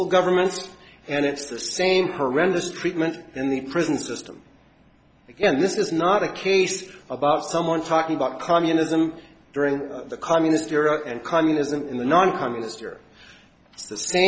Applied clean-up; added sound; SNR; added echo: none; none; none; none.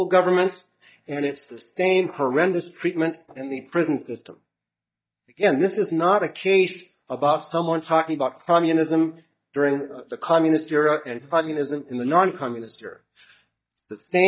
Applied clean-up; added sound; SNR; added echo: neural mask model DeepFilterNet 3.